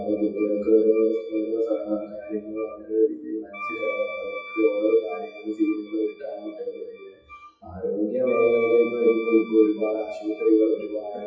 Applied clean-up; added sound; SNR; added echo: classical method WPE with log-MMSE.